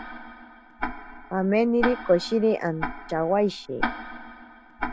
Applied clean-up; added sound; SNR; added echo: none; Tick-tock; 8 dB; none.